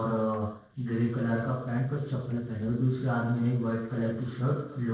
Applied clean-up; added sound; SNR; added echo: neural separator model SepFormer DNS4.